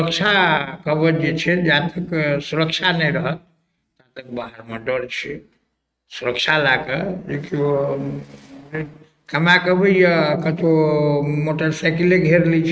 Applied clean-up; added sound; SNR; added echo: neural mask model RNNoise.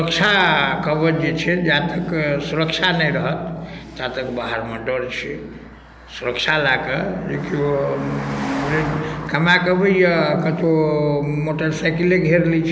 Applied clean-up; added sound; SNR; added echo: none; Car passing by; 17 dB; none.